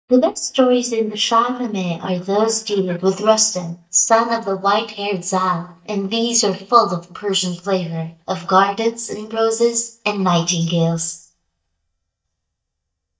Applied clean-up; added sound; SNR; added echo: neural mask model DeepFilterNet 3.